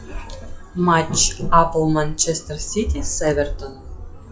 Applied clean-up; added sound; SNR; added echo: classical method log-MMSE.